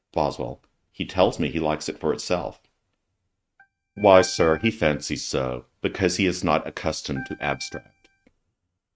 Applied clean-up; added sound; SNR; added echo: neural mask model RNNoise.